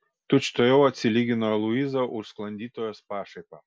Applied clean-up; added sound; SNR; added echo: none; none; none; none.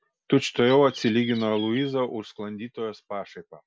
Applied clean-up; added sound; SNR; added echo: none; Bird; 17 dB; none.